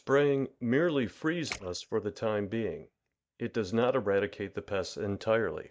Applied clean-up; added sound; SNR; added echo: neural mask model DeepFilterNet 3.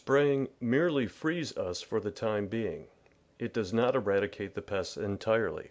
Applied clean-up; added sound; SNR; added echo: none; none; none; none.